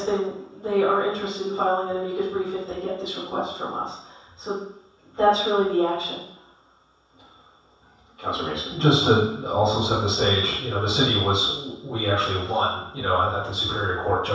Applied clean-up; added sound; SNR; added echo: none; none; none; reverberation time 0.7 s.